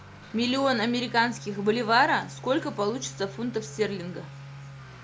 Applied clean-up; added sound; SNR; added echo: none; Accelerating, revving, vroom / Motor vehicle (road); 15 dB; none.